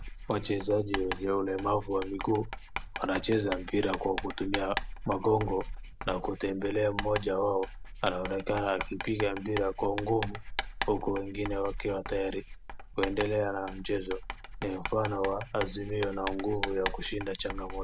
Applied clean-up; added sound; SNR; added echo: none; Writing; 7 dB; none.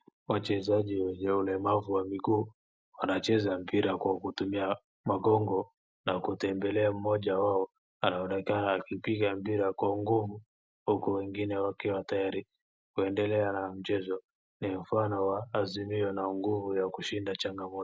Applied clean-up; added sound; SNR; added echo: none; none; none; none.